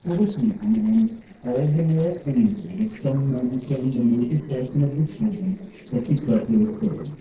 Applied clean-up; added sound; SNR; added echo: neural separator model SepFormer DNS4.